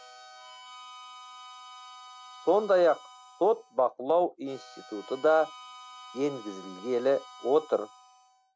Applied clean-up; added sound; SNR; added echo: none; Harmonica; 19 dB; none.